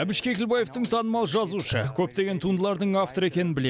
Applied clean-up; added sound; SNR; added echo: none; Hi-hat; 13 dB; none.